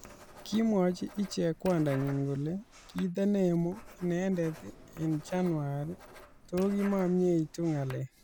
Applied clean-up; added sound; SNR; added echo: none; Writing; 19 dB; none.